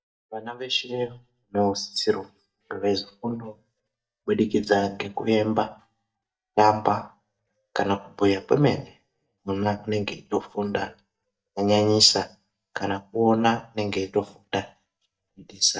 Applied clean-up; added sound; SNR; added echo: neural mask model DeepFilterNet 3.